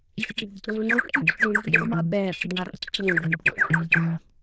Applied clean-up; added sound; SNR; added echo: neural diffusion model UNIVERSE++.